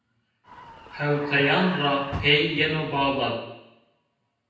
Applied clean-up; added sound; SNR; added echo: none; Vehicle; 12 dB; reverberation time 0.9 s.